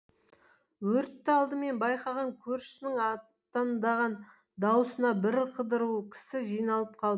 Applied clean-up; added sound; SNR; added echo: none; none; none; none.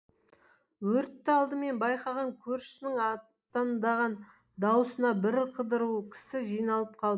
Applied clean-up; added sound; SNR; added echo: neural mask model Resemble Enhance denoiser.